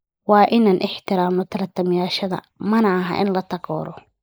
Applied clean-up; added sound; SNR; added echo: neural mask model Resemble Enhance denoiser.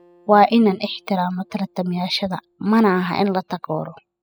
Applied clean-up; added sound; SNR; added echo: classical method spectral subtraction.